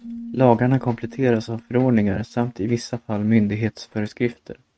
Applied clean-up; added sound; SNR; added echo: neural mask model RNNoise.